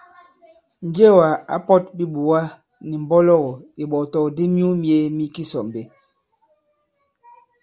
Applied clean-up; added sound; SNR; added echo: none; none; none; none.